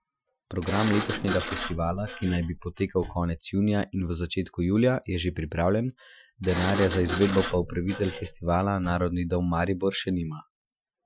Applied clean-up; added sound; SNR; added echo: classical method Wiener filter.